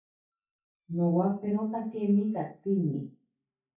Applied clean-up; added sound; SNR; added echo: neural mask model DeepFilterNet 3.